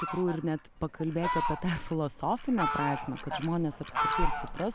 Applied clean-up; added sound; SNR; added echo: none; Fowl; 1 dB; none.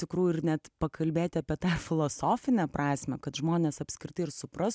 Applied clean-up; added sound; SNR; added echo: none; none; none; none.